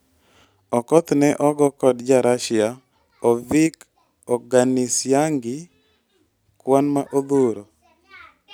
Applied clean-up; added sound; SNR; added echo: none; none; none; none.